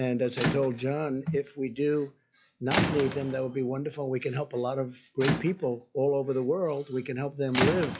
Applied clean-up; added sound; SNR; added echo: classical method log-MMSE.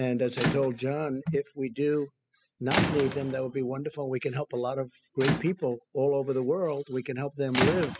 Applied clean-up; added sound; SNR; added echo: classical method spectral subtraction.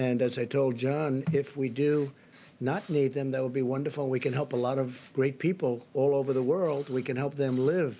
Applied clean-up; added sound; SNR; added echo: none; none; none; none.